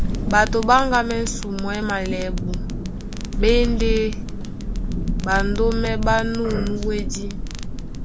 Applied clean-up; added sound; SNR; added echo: none; Thunder; 1 dB; none.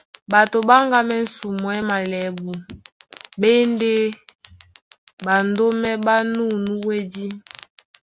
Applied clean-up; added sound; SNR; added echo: none; none; none; none.